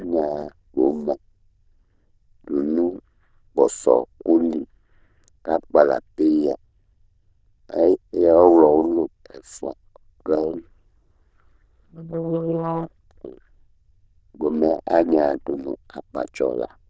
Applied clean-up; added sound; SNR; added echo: neural diffusion model UNIVERSE++.